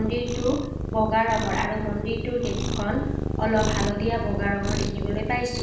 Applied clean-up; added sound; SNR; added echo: none; Cat; 1 dB; reverberation time 0.9 s.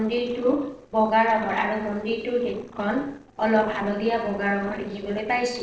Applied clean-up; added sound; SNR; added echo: neural separator model SepFormer DNS4.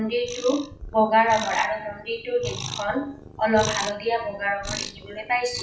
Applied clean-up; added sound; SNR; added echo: classical method WPE with log-MMSE.